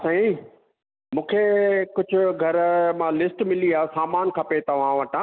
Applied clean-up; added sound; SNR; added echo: none; none; none; none.